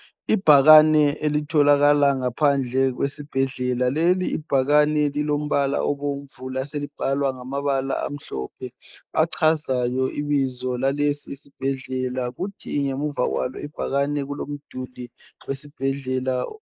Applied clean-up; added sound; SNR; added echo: neural mask model Resemble Enhance denoiser.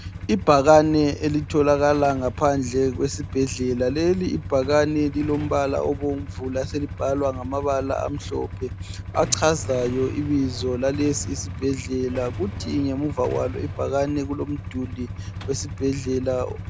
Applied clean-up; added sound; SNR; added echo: none; Idling / Engine starting / Motorcycle / Accelerating, revving, vroom; 10 dB; none.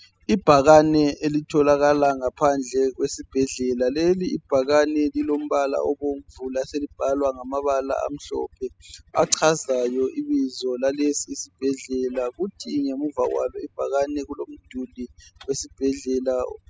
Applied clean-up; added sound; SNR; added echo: classical method spectral subtraction.